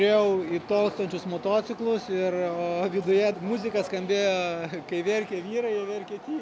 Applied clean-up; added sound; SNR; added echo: none; Train; 19 dB; none.